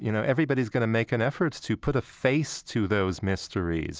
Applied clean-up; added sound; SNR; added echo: none; none; none; none.